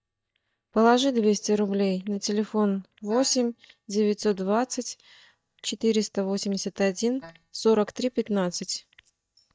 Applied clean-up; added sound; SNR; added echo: neural mask model DeepFilterNet 3.